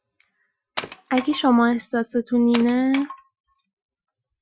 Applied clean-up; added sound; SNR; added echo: classical method Wiener filter.